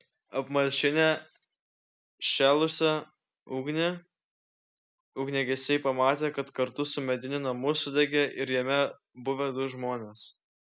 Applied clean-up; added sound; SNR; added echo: none; none; none; none.